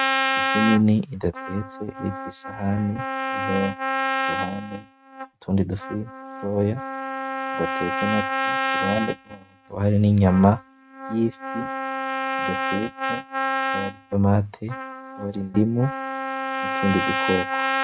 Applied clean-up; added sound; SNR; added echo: neural mask model RNNoise.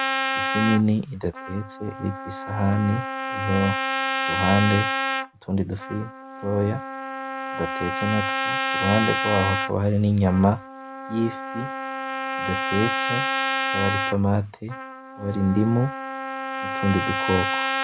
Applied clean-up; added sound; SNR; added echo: none; Trumpet; 2 dB; none.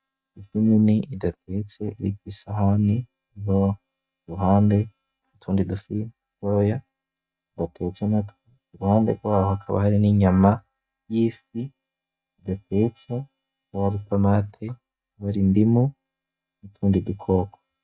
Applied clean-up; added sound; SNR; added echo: neural mask model DeepFilterNet 3.